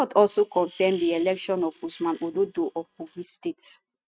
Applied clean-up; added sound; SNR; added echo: neural mask model RNNoise.